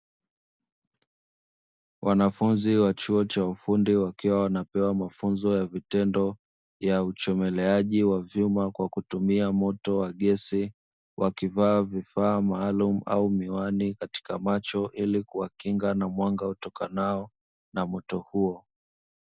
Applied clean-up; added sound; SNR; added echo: none; none; none; none.